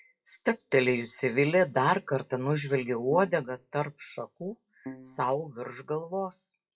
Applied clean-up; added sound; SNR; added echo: classical method WPE with log-MMSE.